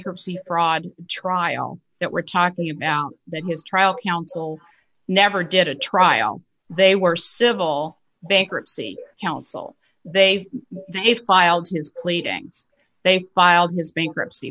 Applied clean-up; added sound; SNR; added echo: none; none; none; none.